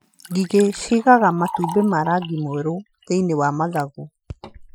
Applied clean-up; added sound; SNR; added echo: classical method Wiener filter.